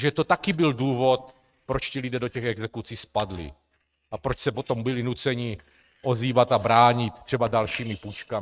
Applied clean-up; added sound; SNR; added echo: neural mask model RNNoise.